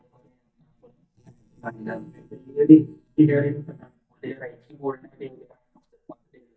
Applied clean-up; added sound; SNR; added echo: neural mask model DeepFilterNet 3.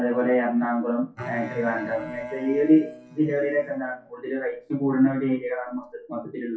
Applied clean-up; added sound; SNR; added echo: classical method WPE with log-MMSE.